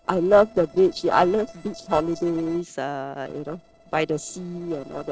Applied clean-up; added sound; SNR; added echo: neural separator model SepFormer DNS4.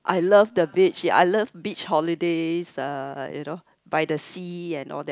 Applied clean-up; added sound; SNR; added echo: none; none; none; none.